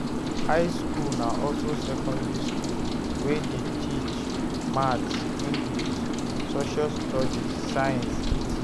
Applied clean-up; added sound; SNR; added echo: none; Rain; -4 dB; none.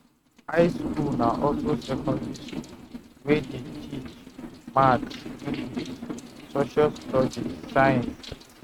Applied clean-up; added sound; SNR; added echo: neural mask model RNNoise.